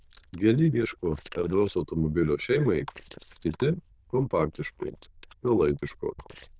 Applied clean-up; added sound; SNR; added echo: neural diffusion model UNIVERSE++.